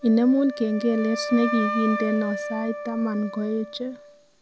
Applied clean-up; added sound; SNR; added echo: none; Wind instrument, woodwind instrument; 8 dB; none.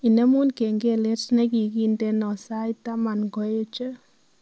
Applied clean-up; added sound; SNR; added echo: none; none; none; none.